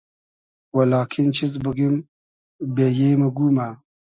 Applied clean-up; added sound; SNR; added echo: none; none; none; none.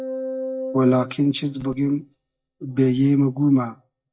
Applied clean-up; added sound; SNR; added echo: neural mask model DeepFilterNet 3.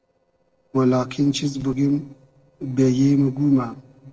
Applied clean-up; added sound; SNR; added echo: neural separator model SepFormer DNS4.